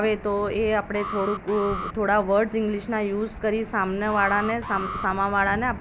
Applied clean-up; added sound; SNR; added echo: none; Alarm; 10 dB; none.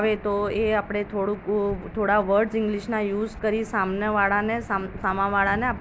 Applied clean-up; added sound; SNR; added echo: none; none; none; none.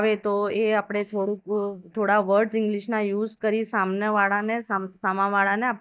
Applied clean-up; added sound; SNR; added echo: neural mask model DeepFilterNet 3.